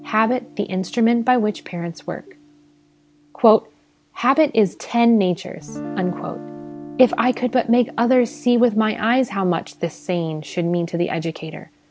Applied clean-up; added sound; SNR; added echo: none; Guitar; 19 dB; none.